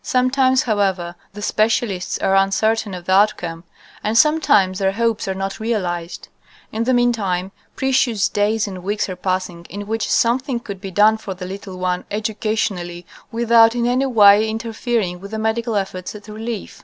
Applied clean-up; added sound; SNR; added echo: none; none; none; none.